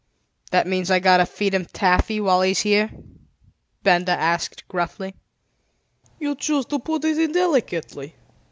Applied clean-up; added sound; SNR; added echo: none; none; none; none.